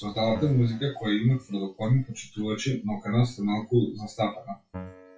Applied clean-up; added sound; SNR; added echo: classical method WPE with log-MMSE.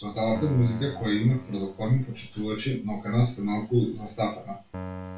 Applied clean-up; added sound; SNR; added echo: none; Keyboard (musical); 16 dB; reverberation time 0.2 s.